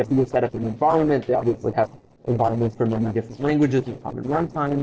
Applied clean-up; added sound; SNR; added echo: neural separator model SepFormer DNS4.